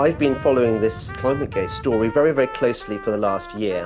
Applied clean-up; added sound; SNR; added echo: none; Trumpet; 16 dB; none.